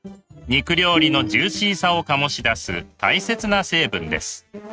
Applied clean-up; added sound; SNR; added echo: neural mask model RNNoise.